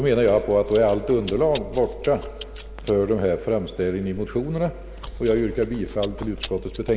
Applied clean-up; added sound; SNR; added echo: none; Chewing, mastication; 14 dB; none.